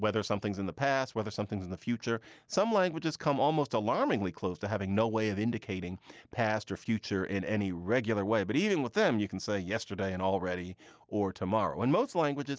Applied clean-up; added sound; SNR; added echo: none; none; none; none.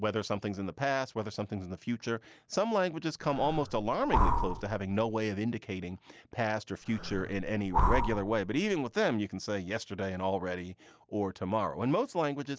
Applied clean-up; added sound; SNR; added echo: none; Breathing; 0 dB; none.